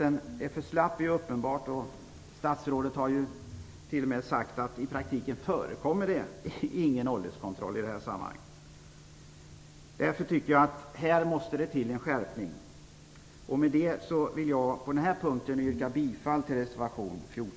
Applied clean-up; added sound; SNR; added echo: none; none; none; none.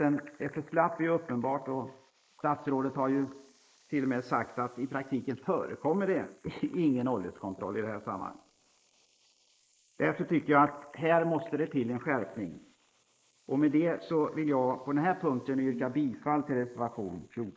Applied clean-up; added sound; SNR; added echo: neural mask model Resemble Enhance denoiser.